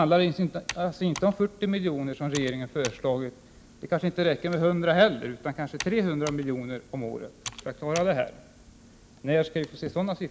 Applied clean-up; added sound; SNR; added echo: none; Computer keyboard; 18 dB; none.